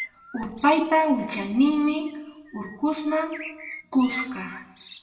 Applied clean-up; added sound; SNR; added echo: none; Bird; 16 dB; reverberation time 0.9 s.